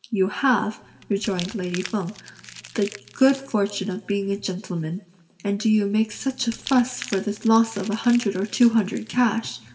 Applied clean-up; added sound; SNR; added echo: none; Crumpling, crinkling; 18 dB; reverberation time 0.8 s.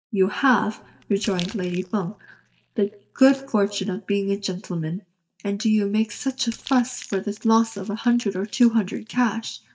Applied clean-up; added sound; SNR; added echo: neural mask model DeepFilterNet 3.